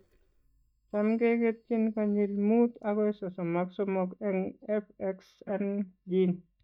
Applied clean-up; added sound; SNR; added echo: neural mask model DeepFilterNet 3.